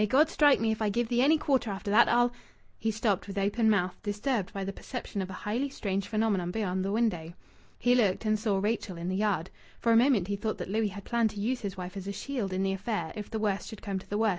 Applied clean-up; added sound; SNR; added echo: none; none; none; none.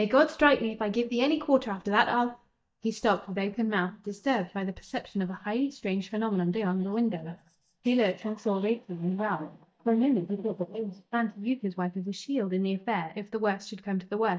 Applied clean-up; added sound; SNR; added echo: neural mask model DeepFilterNet 3.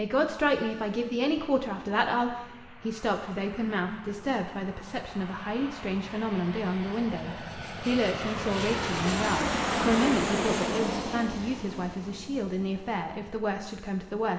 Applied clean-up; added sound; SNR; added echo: none; Aircraft; 6 dB; reverberation time 2.0 s.